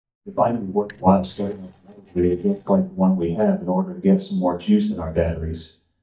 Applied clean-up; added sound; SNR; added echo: neural mask model DeepFilterNet 3.